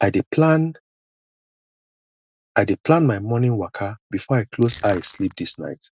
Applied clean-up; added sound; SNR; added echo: neural mask model RNNoise.